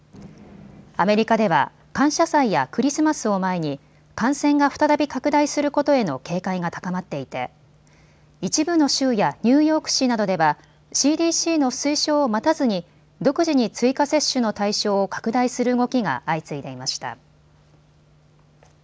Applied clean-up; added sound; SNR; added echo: none; none; none; none.